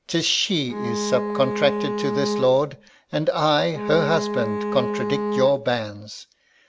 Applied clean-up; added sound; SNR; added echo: none; Bowed string instrument; 3 dB; none.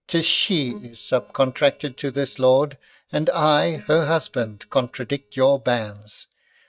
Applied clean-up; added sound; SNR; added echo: neural mask model DeepFilterNet 3.